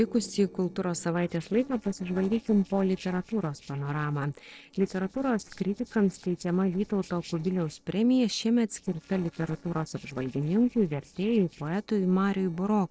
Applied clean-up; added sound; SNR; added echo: neural separator model SepFormer DNS4.